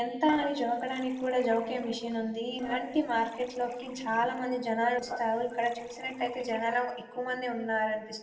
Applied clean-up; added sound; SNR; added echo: neural separator model SepFormer DNS4.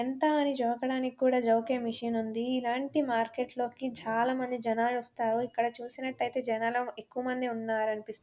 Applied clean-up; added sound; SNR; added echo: none; none; none; none.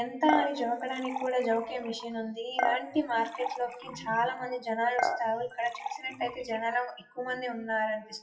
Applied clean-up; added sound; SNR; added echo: classical method WPE with log-MMSE.